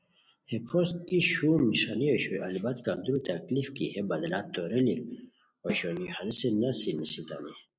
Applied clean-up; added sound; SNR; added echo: neural mask model Resemble Enhance denoiser.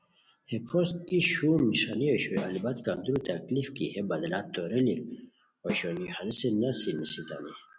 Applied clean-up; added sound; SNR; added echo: none; Snare drum; 12 dB; none.